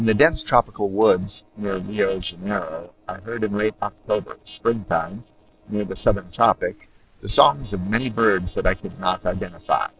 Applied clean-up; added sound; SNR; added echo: neural separator model SepFormer DNS4.